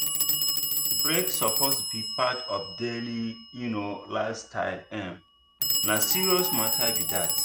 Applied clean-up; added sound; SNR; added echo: none; Telephone; -3 dB; none.